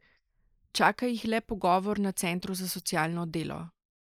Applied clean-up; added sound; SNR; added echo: neural mask model Resemble Enhance denoiser.